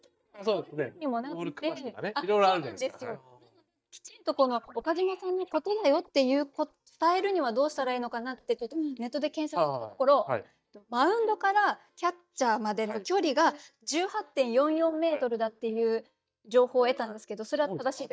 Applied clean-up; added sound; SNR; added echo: neural mask model DeepFilterNet 3.